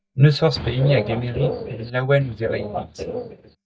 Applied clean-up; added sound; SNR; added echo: neural mask model DeepFilterNet 3.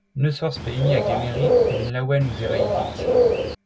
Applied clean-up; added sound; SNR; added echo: none; Bird; -4 dB; none.